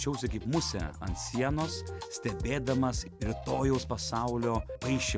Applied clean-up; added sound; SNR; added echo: none; none; none; none.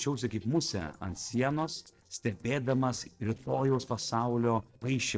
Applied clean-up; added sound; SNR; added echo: neural separator model SepFormer DNS4.